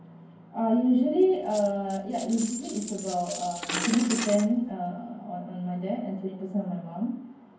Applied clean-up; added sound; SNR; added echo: none; Coin (dropping); 9 dB; reverberation time 0.9 s.